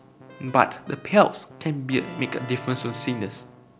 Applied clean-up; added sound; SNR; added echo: none; Keyboard (musical); 17 dB; none.